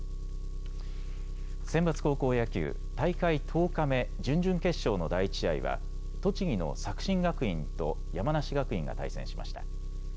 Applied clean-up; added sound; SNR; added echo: none; Engine; 3 dB; none.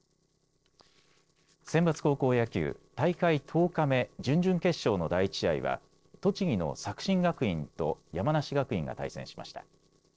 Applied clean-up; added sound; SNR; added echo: neural separator model SepFormer DNS4.